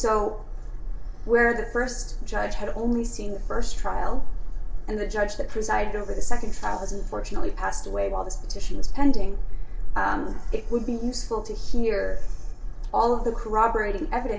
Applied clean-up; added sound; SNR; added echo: none; none; none; reverberation time 0.2 s.